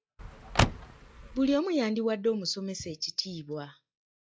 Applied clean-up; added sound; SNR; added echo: classical method log-MMSE.